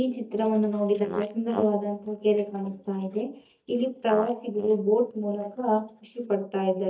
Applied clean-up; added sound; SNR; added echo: neural mask model DeepFilterNet 3.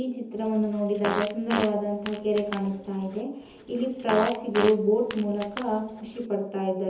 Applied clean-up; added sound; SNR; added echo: none; Fart; 9 dB; reverberation time 0.7 s.